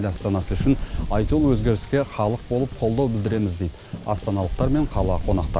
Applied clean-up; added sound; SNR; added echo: none; Wind; 6 dB; none.